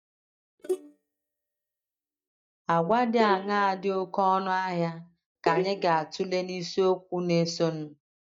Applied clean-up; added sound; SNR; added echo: neural mask model DeepFilterNet 3.